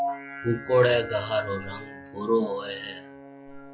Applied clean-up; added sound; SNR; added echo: classical method log-MMSE.